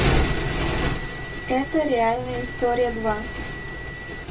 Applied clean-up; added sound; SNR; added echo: none; Bell; 13 dB; reverberation time 0.1 s.